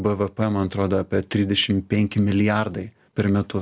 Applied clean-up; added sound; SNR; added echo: none; none; none; none.